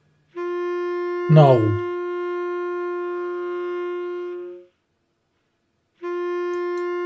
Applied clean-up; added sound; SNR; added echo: none; Wind instrument, woodwind instrument; 2 dB; none.